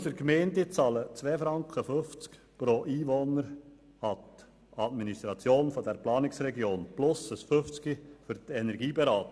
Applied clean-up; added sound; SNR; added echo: none; none; none; none.